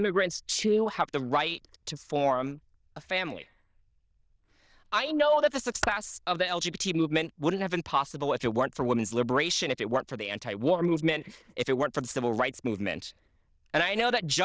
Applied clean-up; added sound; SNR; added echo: neural diffusion model UNIVERSE++.